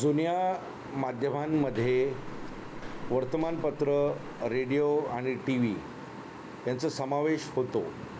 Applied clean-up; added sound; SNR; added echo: none; Walk, footsteps; 13 dB; none.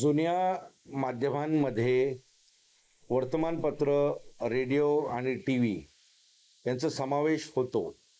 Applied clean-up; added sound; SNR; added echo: neural mask model Resemble Enhance denoiser.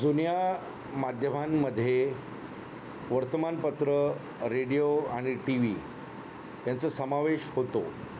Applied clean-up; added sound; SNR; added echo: none; none; none; none.